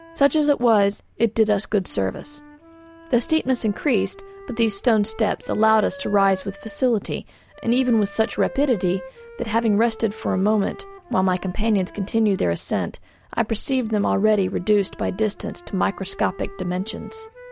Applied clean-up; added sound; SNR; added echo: none; Wind instrument, woodwind instrument; 20 dB; none.